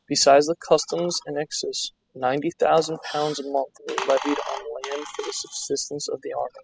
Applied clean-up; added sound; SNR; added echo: classical method spectral subtraction.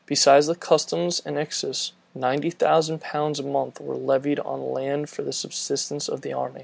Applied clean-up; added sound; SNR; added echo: none; none; none; none.